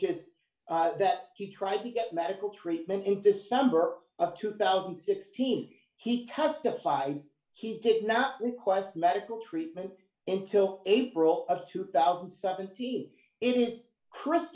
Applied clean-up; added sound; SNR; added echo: none; none; none; reverberation time 0.3 s.